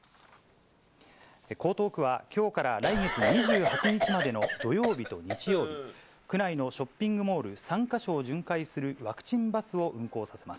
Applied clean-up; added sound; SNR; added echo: none; Cough; 0 dB; none.